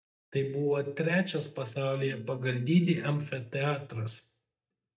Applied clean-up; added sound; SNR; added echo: neural mask model DeepFilterNet 3.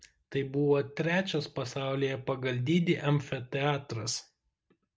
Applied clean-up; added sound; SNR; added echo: none; none; none; none.